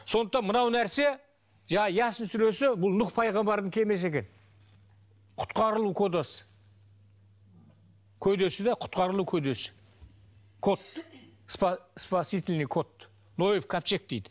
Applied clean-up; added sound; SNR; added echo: none; none; none; none.